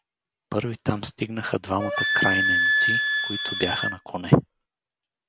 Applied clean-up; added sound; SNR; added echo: none; Wind instrument, woodwind instrument; -2 dB; none.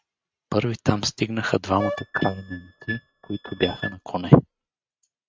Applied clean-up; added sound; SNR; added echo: neural mask model RNNoise.